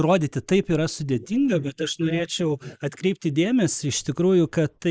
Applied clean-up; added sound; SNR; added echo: neural mask model Resemble Enhance denoiser.